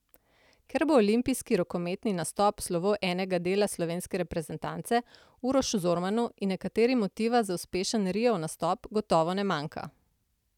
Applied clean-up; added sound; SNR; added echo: none; none; none; none.